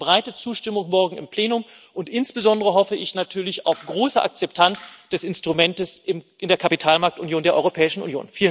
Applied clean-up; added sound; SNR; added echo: none; none; none; none.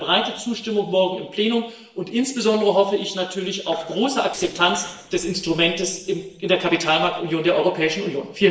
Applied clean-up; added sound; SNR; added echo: neural separator model SepFormer DNS4.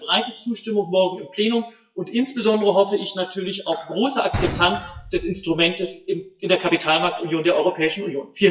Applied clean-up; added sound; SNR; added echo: classical method WPE with log-MMSE.